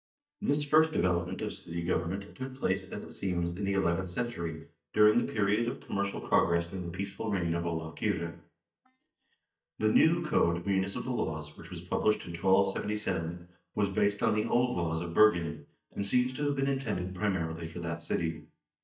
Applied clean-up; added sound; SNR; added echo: neural mask model DeepFilterNet 3.